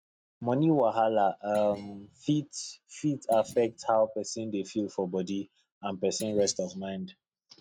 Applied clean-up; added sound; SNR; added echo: neural mask model RNNoise.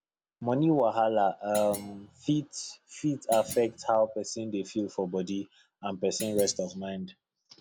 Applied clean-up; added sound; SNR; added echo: none; Thump, thud; 15 dB; none.